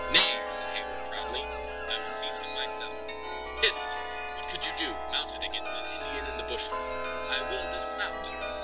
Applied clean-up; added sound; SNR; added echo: none; Chime; 3 dB; none.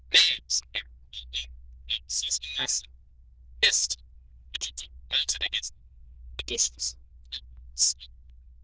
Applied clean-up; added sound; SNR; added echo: neural diffusion model UNIVERSE++.